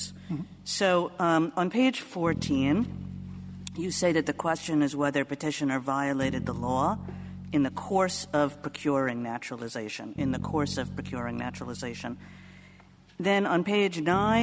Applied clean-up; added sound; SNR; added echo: none; Bass guitar; 11 dB; none.